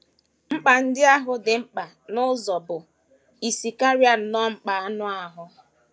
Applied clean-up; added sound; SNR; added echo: none; none; none; none.